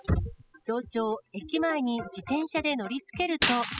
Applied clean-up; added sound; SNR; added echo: classical method spectral subtraction.